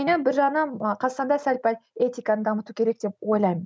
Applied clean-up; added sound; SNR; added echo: none; none; none; none.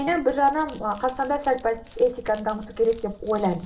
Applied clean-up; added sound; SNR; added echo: none; Crumpling, crinkling; 18 dB; reverberation time 1.7 s.